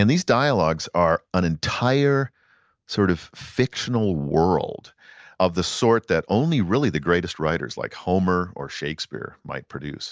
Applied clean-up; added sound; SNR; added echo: none; none; none; none.